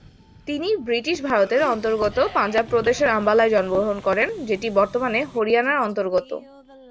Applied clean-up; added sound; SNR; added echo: none; Subway, metro, underground + Cough; 20 dB; none.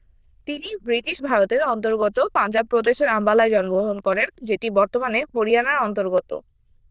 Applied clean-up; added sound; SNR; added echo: neural diffusion model UNIVERSE++.